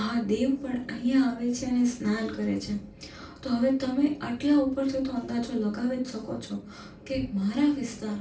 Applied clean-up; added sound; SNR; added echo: none; none; none; reverberation time 0.3 s.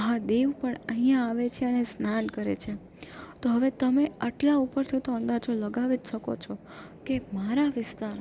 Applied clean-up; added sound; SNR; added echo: none; none; none; none.